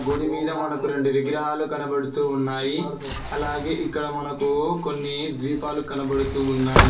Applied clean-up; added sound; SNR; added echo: none; Sliding door; 5 dB; reverberation time 0.3 s.